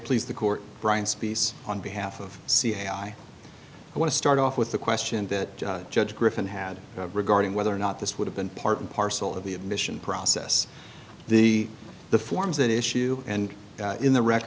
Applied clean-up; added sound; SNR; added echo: none; none; none; none.